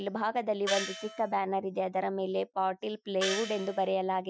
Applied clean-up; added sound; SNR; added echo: classical method Wiener filter.